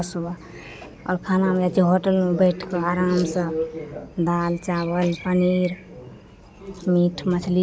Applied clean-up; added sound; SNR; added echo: none; none; none; none.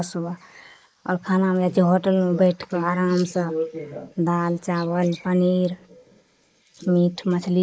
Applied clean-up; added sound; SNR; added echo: neural mask model Resemble Enhance denoiser.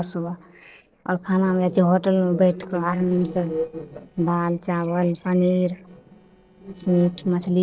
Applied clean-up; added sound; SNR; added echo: neural separator model SepFormer DNS4.